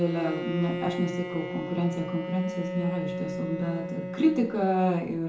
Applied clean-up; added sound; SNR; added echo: none; Bowed string instrument; 6 dB; reverberation time 0.6 s.